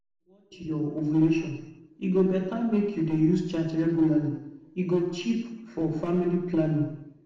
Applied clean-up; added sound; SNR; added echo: none; none; none; reverberation time 0.8 s.